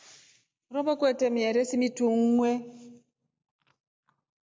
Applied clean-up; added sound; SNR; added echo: none; none; none; none.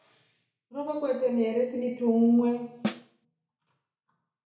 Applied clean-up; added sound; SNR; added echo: none; Snare drum; 4 dB; reverberation time 0.6 s.